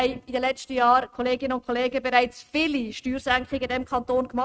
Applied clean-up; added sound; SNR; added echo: neural mask model RNNoise.